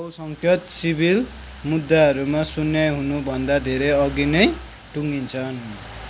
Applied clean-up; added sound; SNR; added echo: none; none; none; none.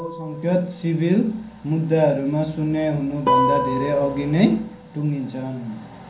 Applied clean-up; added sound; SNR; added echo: none; Guitar; 6 dB; reverberation time 0.6 s.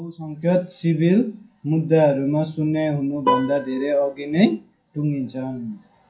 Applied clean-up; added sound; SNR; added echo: classical method WPE with log-MMSE.